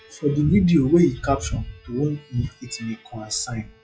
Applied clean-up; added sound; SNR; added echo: classical method log-MMSE.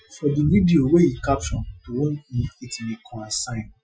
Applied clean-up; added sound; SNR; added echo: classical method Wiener filter.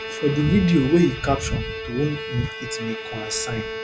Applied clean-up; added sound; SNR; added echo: none; Bowed string instrument; 9 dB; none.